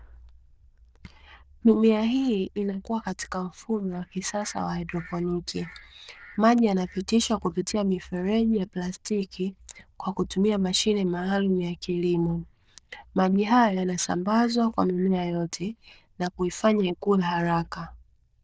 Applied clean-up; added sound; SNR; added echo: neural diffusion model UNIVERSE++.